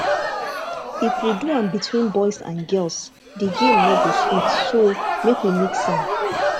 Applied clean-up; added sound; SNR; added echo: none; Crowd; 0 dB; none.